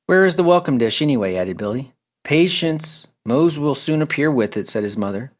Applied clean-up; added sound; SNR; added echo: none; none; none; none.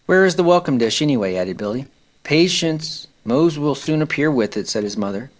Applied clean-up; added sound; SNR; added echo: neural separator model SepFormer DNS4.